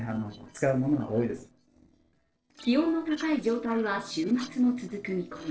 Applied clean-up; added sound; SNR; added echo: neural separator model SepFormer DNS4.